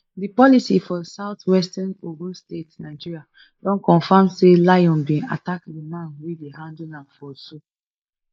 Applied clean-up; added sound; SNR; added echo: neural mask model Resemble Enhance denoiser.